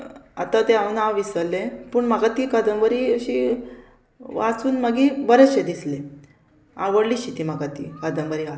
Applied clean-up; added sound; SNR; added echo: none; none; none; none.